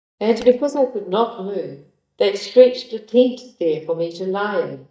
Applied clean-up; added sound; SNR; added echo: neural mask model DeepFilterNet 3.